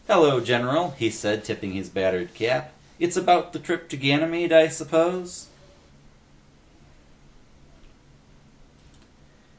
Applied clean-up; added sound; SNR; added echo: none; none; none; none.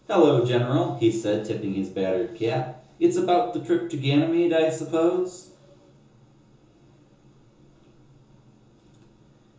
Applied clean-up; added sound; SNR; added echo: none; none; none; reverberation time 0.6 s.